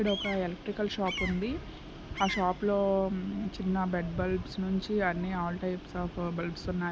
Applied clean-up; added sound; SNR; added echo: none; Bird vocalization, bird call, bird song; 14 dB; none.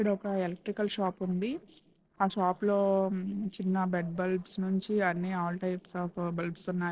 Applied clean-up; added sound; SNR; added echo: neural separator model SepFormer DNS4.